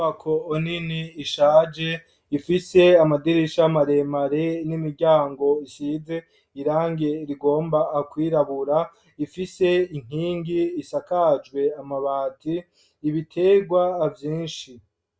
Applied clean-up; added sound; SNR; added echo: none; none; none; none.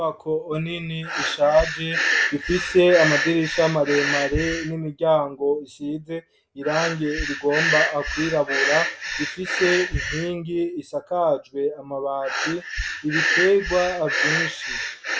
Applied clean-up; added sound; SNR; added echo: none; Breathing; 3 dB; none.